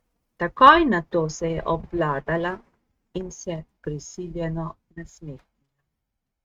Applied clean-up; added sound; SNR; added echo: neural mask model RNNoise.